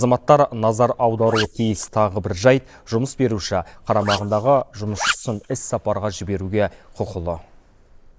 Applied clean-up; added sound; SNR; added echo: neural mask model Resemble Enhance denoiser.